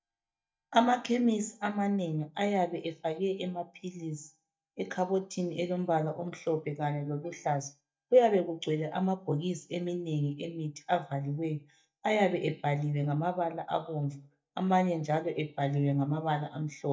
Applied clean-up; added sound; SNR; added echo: neural mask model DeepFilterNet 3.